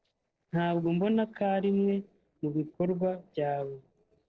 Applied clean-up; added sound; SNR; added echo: neural separator model SepFormer DNS4.